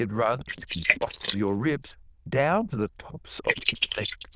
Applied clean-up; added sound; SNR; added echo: neural diffusion model UNIVERSE++.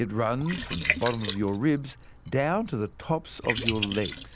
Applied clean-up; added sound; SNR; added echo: none; Liquid; 5 dB; none.